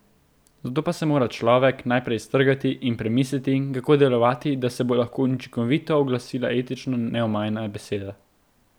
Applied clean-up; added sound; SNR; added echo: none; none; none; none.